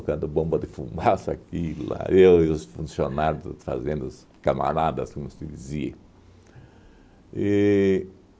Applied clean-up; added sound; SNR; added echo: none; none; none; none.